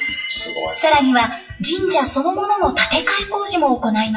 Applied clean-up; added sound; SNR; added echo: classical method WPE with log-MMSE.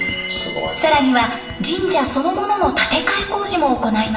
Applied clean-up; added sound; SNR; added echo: none; Run; 18 dB; reverberation time 0.8 s.